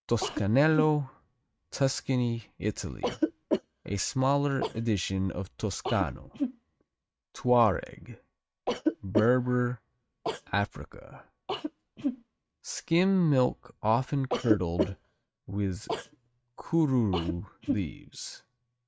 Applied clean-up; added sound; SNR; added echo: neural mask model RNNoise.